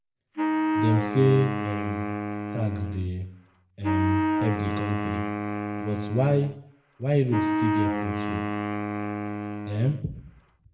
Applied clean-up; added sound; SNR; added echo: none; Wind instrument, woodwind instrument; 1 dB; reverberation time 0.5 s.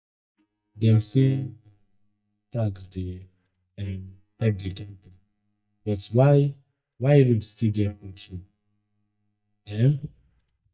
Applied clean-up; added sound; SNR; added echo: neural mask model DeepFilterNet 3.